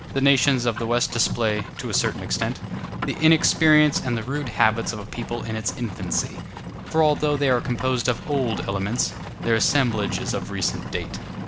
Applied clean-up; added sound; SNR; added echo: none; Livestock, farm animals, working animals; 9 dB; none.